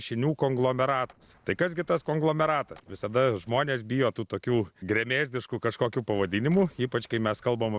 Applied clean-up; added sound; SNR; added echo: neural separator model SepFormer DNS4.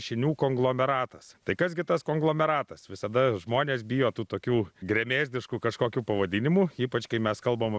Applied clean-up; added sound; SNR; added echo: none; none; none; none.